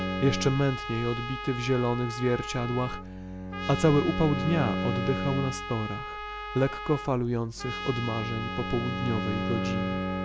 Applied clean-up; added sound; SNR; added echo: none; Trumpet + Bowed string instrument; 4 dB; none.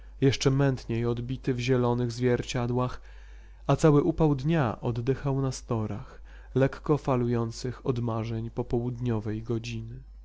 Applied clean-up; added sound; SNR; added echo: none; none; none; none.